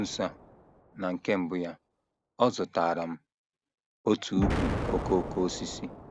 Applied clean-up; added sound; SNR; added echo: none; Explosion; 6 dB; none.